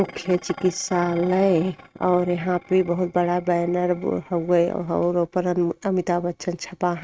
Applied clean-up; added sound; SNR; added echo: neural mask model RNNoise.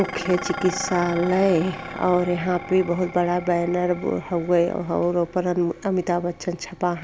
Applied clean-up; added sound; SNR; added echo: none; Dishes, pots, and pans; 13 dB; none.